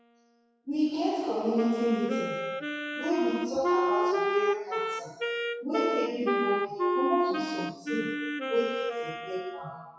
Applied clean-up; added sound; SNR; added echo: classical method WPE with log-MMSE.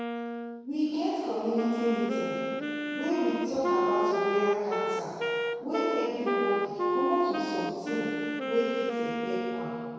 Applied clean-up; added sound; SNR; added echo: none; Wind instrument, woodwind instrument; 0 dB; reverberation time 2.2 s.